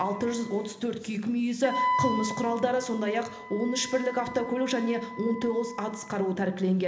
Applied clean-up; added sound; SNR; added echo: none; Wind instrument, woodwind instrument; 8 dB; reverberation time 0.8 s.